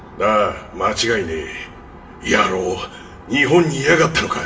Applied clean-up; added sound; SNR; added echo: none; none; none; reverberation time 0.6 s.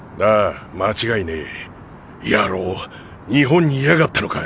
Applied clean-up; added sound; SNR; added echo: none; none; none; none.